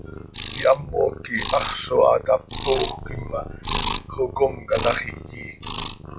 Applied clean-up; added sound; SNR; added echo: classical method log-MMSE.